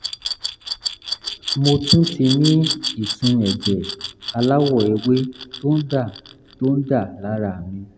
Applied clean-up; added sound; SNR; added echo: none; Glass; 8 dB; none.